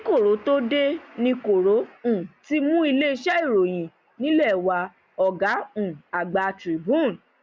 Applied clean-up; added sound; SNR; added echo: none; none; none; none.